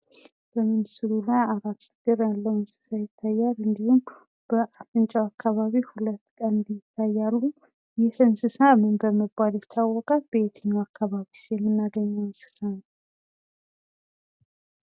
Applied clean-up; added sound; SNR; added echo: none; none; none; none.